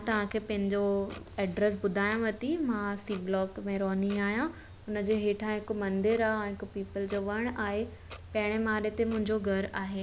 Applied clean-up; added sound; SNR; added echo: none; Clock; 17 dB; none.